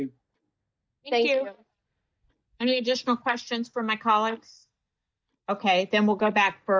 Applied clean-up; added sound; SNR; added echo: neural mask model DeepFilterNet 3.